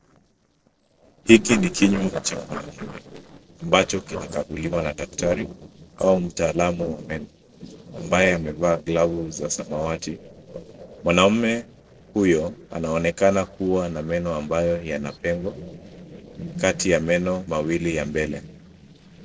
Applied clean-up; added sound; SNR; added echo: neural separator model SepFormer DNS4.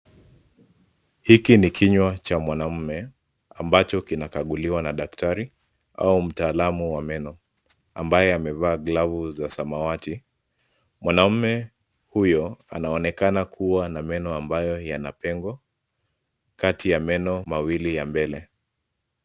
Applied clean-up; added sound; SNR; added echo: none; none; none; none.